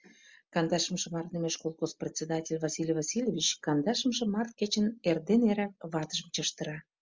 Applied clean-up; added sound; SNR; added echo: none; none; none; none.